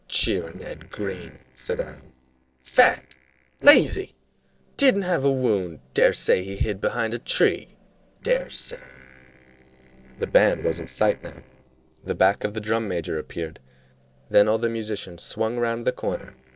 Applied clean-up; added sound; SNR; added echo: neural separator model SepFormer DNS4.